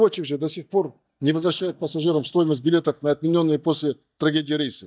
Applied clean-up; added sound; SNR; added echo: neural mask model DeepFilterNet 3.